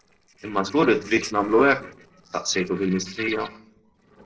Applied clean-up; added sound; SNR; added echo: neural separator model SepFormer DNS4.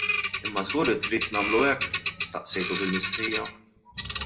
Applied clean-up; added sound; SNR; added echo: none; Bird vocalization, bird call, bird song; -5 dB; reverberation time 0.4 s.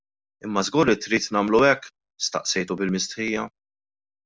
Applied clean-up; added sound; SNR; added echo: none; none; none; none.